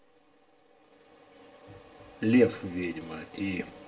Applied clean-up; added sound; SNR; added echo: none; none; none; reverberation time 0.5 s.